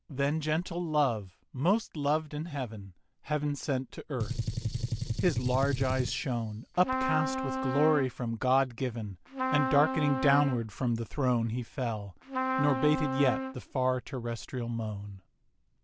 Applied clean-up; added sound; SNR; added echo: none; Gunshot, gunfire + Trumpet; 3 dB; none.